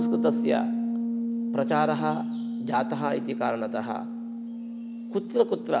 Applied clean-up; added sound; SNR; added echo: none; Bass guitar; 1 dB; none.